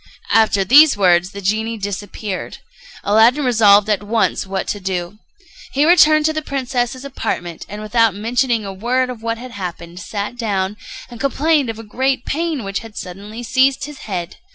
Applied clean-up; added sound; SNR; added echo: none; none; none; none.